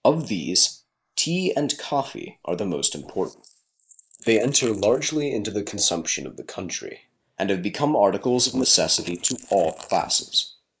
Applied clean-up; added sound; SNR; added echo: neural mask model Resemble Enhance denoiser.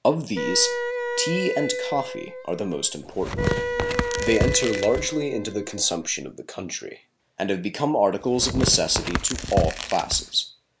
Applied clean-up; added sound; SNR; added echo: none; Wind instrument, woodwind instrument + Tearing; 3 dB; none.